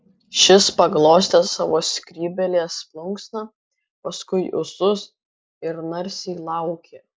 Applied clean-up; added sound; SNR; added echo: none; none; none; none.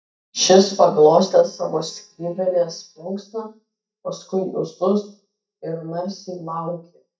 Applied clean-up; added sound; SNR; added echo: neural mask model DeepFilterNet 3.